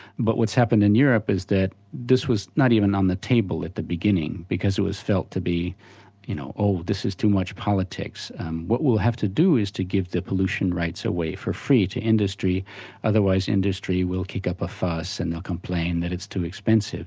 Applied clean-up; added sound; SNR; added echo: none; none; none; none.